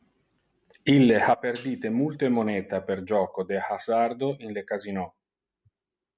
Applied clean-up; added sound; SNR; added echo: none; Hi-hat; 20 dB; none.